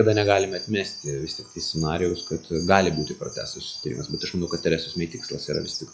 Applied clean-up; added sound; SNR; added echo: classical method log-MMSE.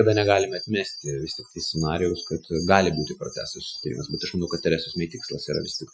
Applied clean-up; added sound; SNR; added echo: classical method Wiener filter.